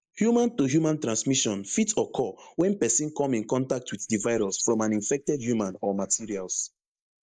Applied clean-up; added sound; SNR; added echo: neural mask model Resemble Enhance denoiser.